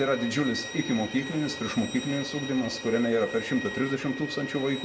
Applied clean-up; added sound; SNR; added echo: none; Bowed string instrument; 10 dB; reverberation time 0.3 s.